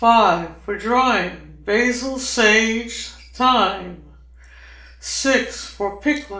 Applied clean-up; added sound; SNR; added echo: none; none; none; reverberation time 0.5 s.